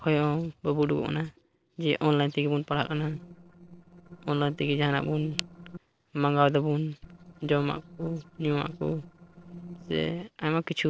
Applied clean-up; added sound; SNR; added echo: neural separator model SepFormer DNS4.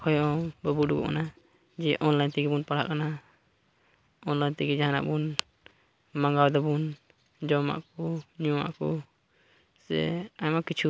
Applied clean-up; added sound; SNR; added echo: none; none; none; none.